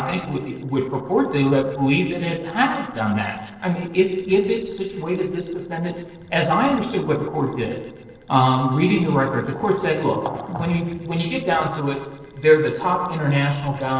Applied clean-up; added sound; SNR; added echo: neural separator model SepFormer DNS4.